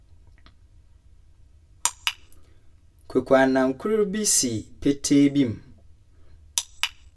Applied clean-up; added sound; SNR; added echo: none; none; none; reverberation time 0.1 s.